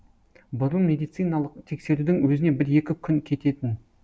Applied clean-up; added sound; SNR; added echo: none; none; none; none.